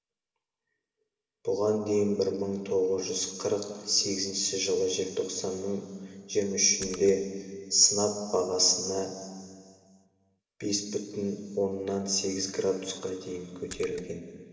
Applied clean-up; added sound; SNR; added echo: none; Splash, splatter; 18 dB; reverberation time 2.5 s.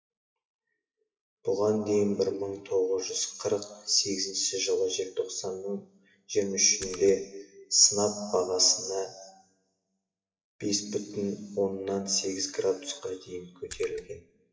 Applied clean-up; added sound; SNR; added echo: classical method WPE with log-MMSE.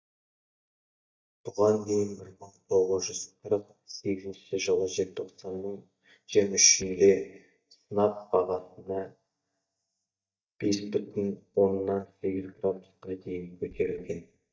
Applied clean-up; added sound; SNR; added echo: neural mask model DeepFilterNet 3.